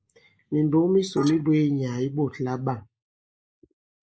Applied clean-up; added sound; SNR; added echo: neural mask model Resemble Enhance denoiser.